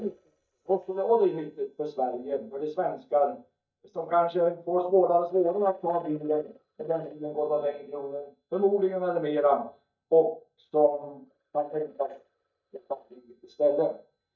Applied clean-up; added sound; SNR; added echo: neural mask model DeepFilterNet 3.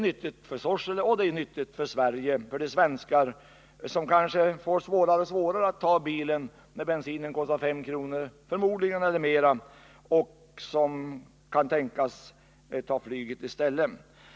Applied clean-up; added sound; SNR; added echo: none; none; none; none.